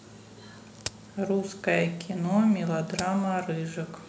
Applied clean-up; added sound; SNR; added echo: none; Crack; 17 dB; none.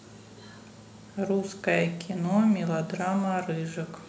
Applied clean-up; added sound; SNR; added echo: none; none; none; none.